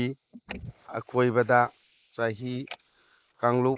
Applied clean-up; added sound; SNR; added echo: neural mask model Resemble Enhance denoiser.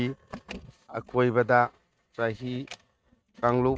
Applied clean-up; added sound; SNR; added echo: neural mask model RNNoise.